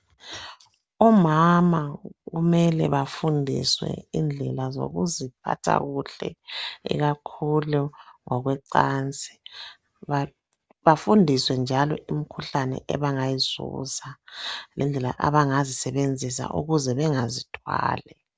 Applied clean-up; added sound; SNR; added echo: none; none; none; none.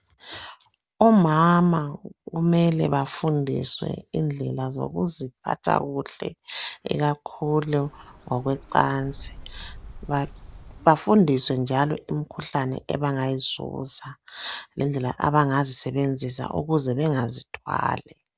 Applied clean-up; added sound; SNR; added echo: none; Bird; 18 dB; none.